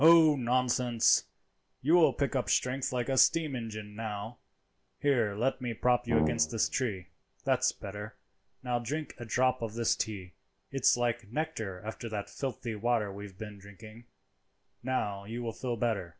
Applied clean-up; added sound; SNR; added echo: none; Brass instrument; 3 dB; none.